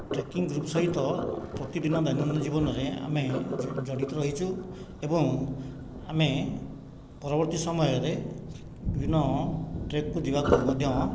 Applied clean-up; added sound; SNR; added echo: none; Thunder / Rain + Sink (filling or washing); 5 dB; none.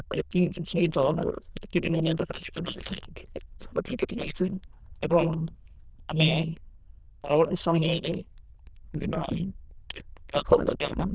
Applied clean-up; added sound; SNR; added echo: neural diffusion model UNIVERSE++.